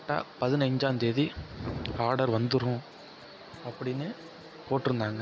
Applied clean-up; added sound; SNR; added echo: none; none; none; none.